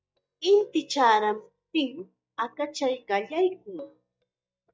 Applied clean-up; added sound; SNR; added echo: neural mask model DeepFilterNet 3.